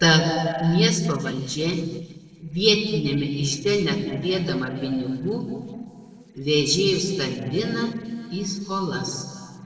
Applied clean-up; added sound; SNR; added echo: neural separator model SepFormer DNS4.